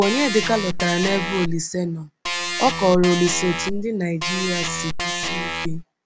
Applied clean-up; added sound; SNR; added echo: none; Organ; 3 dB; none.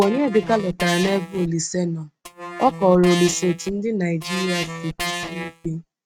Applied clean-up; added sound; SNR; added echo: neural mask model RNNoise.